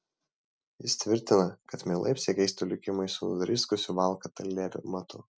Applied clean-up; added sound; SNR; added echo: none; none; none; none.